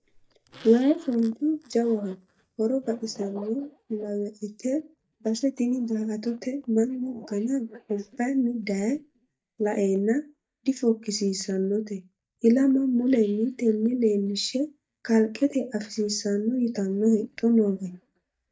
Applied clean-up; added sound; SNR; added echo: neural mask model DeepFilterNet 3.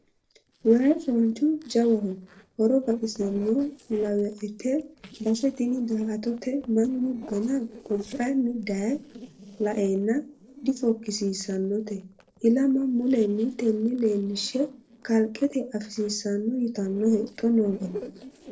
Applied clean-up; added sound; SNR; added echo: neural separator model SepFormer DNS4.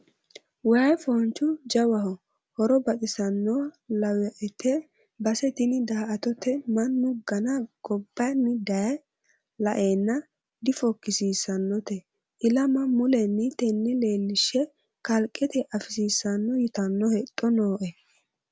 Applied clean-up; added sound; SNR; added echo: none; none; none; none.